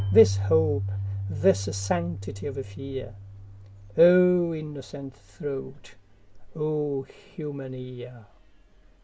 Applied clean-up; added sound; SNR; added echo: none; Keyboard (musical); 8 dB; none.